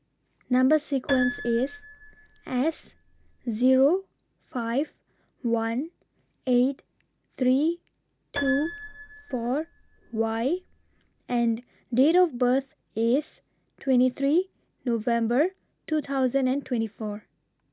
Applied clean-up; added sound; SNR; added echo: none; Piano; 12 dB; none.